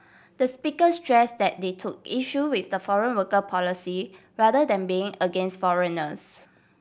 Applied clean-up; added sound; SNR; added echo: none; none; none; none.